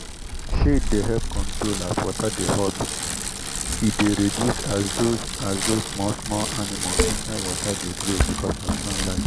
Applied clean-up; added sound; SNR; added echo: none; Bicycle; -1 dB; none.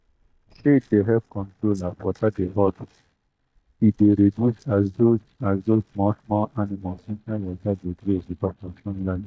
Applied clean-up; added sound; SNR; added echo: neural mask model DeepFilterNet 3.